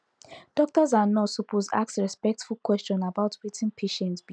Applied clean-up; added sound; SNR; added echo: none; none; none; none.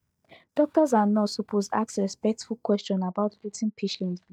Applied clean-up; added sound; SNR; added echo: neural mask model DeepFilterNet 3.